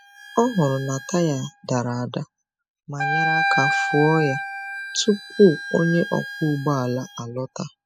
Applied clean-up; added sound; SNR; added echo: classical method spectral subtraction.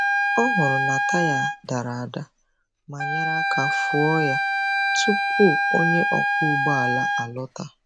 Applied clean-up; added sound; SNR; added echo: none; Wind instrument, woodwind instrument; -3 dB; none.